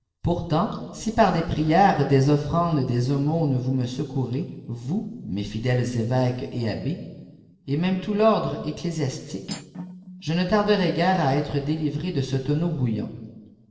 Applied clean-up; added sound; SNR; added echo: neural separator model SepFormer DNS4.